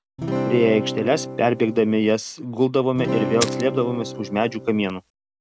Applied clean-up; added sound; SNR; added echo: none; Acoustic guitar / Strum + Fire; 6 dB; none.